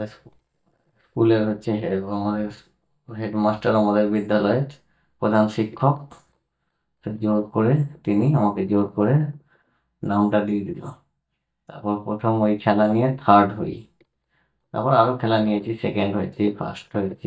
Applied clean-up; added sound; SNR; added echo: neural mask model DeepFilterNet 3.